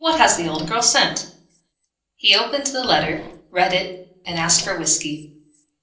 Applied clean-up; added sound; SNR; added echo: neural separator model SepFormer DNS4.